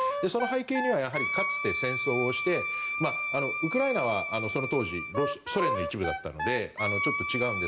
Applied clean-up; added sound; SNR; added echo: none; Wind instrument, woodwind instrument; 1 dB; none.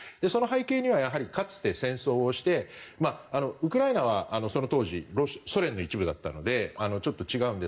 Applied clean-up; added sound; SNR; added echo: neural mask model Resemble Enhance denoiser.